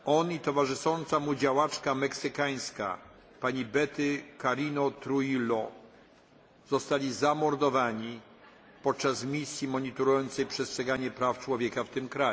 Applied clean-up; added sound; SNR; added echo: none; none; none; none.